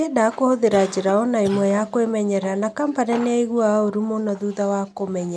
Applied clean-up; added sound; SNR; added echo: none; Cough; 17 dB; none.